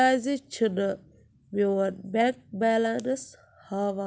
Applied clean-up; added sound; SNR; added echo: none; none; none; none.